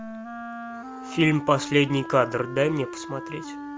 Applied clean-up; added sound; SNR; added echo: none; Wind instrument, woodwind instrument; 11 dB; none.